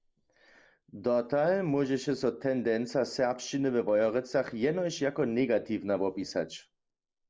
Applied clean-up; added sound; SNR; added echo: neural mask model Resemble Enhance denoiser.